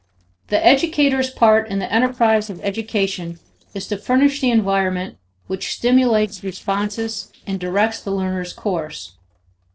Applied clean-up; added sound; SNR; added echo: neural separator model SepFormer DNS4.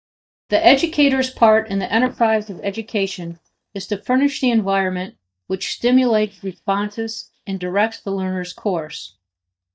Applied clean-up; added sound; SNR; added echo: neural mask model DeepFilterNet 3.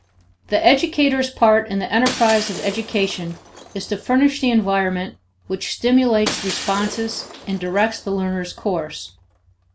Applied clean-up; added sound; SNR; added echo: none; Shatter; 14 dB; none.